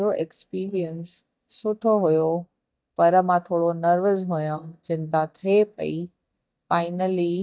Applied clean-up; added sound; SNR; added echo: neural mask model DeepFilterNet 3.